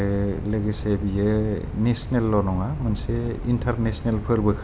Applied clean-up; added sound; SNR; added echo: none; Animal; 8 dB; none.